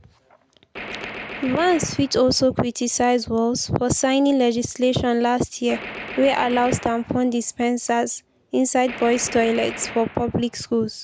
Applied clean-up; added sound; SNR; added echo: none; Gunshot, gunfire; 14 dB; none.